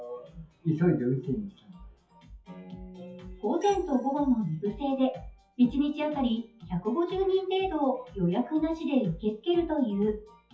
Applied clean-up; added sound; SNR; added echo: classical method WPE with log-MMSE.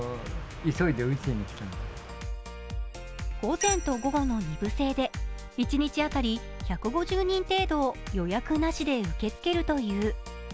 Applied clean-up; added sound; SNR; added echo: none; none; none; none.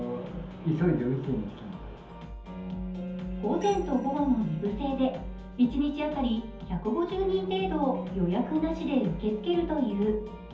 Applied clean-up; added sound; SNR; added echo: none; Bowed string instrument; 11 dB; reverberation time 0.5 s.